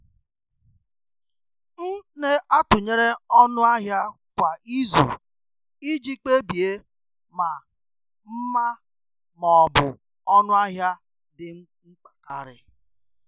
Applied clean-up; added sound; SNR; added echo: none; none; none; none.